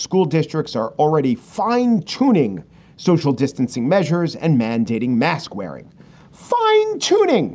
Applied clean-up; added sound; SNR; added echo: none; none; none; none.